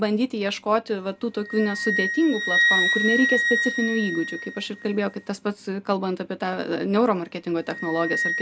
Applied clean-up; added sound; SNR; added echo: none; Wind instrument, woodwind instrument; 3 dB; none.